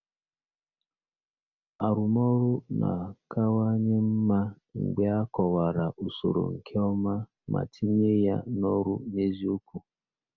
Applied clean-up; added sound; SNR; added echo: none; none; none; none.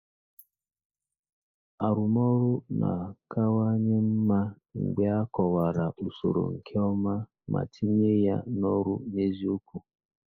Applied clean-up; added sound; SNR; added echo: neural mask model Resemble Enhance denoiser.